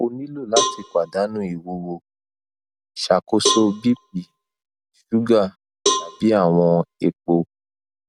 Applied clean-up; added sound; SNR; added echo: none; Cowbell; 6 dB; none.